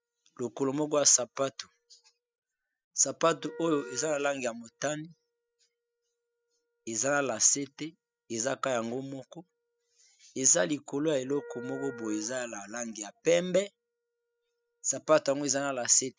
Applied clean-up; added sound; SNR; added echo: classical method spectral subtraction.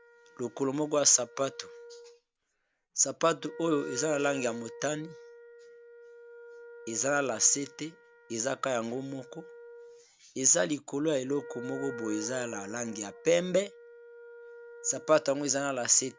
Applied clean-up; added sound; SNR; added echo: none; Wind instrument, woodwind instrument; 16 dB; none.